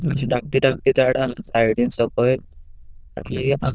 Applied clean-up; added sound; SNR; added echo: neural diffusion model UNIVERSE++.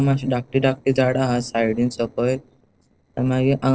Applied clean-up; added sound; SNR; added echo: neural separator model SepFormer DNS4.